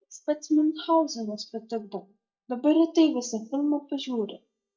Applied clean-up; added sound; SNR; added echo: neural mask model DeepFilterNet 3.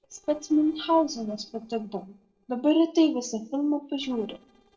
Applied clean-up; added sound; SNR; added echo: neural separator model SepFormer DNS4.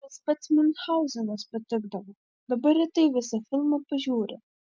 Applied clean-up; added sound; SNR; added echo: none; none; none; none.